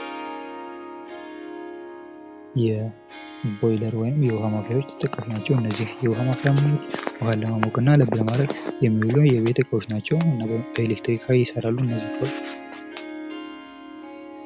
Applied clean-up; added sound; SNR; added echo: none; Harp; 13 dB; none.